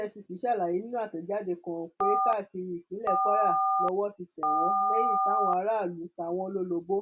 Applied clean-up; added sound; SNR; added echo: none; Telephone; -4 dB; none.